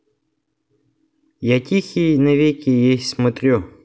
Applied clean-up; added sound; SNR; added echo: none; none; none; none.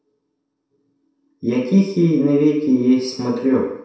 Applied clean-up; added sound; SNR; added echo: none; none; none; reverberation time 0.7 s.